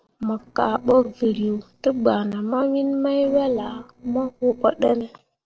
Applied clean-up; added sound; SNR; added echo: neural separator model SepFormer DNS4.